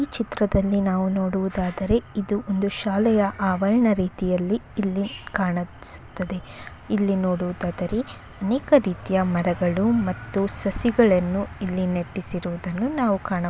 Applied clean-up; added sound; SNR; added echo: none; none; none; none.